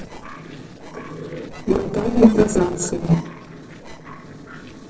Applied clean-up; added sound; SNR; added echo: neural separator model SepFormer DNS4.